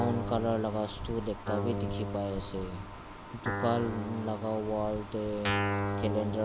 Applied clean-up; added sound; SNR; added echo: none; Guitar; 4 dB; none.